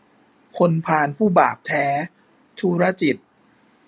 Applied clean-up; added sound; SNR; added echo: none; none; none; none.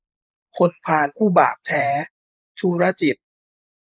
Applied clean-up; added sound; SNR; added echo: neural mask model Resemble Enhance denoiser.